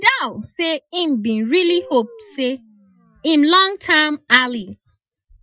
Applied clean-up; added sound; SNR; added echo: classical method Wiener filter.